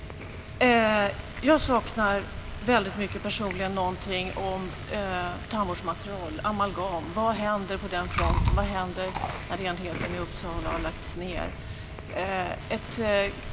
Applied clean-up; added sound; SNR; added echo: none; Chewing, mastication; 5 dB; none.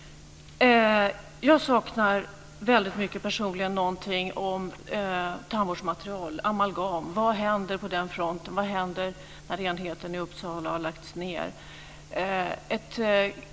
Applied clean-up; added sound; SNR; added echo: none; none; none; none.